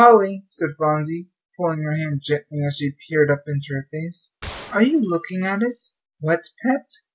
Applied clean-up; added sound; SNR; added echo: none; Gunshot, gunfire; 19 dB; none.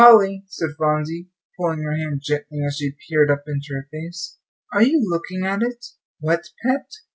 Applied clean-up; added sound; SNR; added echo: none; none; none; none.